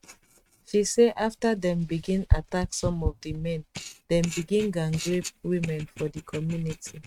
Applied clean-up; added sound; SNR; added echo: neural mask model RNNoise.